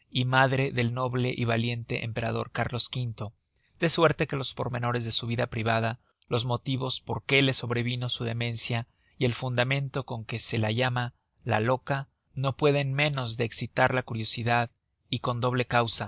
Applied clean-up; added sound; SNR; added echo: none; none; none; none.